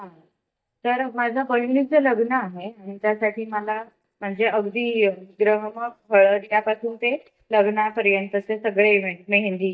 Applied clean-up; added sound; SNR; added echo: neural mask model DeepFilterNet 3.